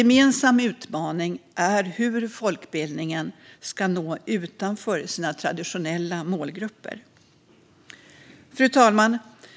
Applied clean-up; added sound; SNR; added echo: none; none; none; none.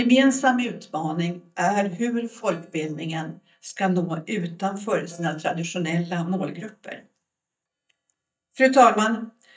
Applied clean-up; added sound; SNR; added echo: neural mask model DeepFilterNet 3.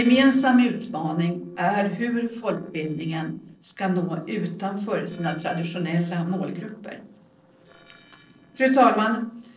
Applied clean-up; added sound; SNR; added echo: neural separator model SepFormer DNS4.